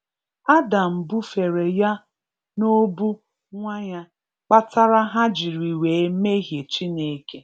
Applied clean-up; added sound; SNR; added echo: none; none; none; none.